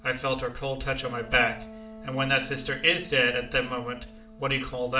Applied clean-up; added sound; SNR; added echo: none; Wind instrument, woodwind instrument; 18 dB; reverberation time 0.4 s.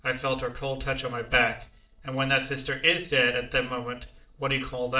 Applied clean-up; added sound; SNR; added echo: neural separator model SepFormer DNS4.